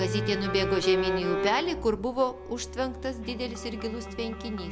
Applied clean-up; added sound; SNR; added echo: none; Bowed string instrument; 16 dB; none.